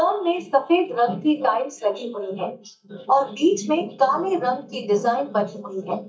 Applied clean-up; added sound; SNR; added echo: neural mask model DeepFilterNet 3.